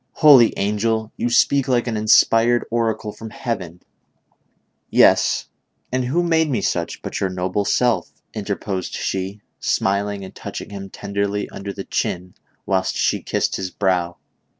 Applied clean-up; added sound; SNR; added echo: none; none; none; none.